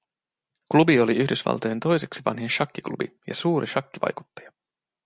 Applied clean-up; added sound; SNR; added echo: none; none; none; none.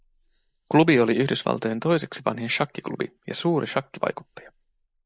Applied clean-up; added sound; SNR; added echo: neural mask model Resemble Enhance denoiser.